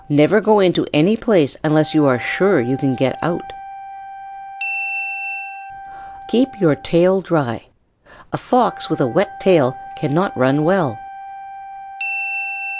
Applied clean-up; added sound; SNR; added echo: none; Wind instrument, woodwind instrument; 16 dB; none.